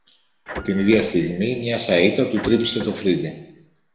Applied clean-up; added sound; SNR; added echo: none; Printer; 14 dB; reverberation time 0.8 s.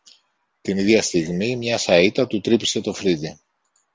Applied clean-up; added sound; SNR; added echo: none; none; none; none.